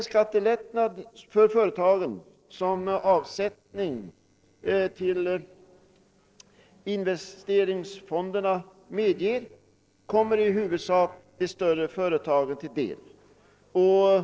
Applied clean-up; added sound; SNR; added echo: neural separator model SepFormer DNS4.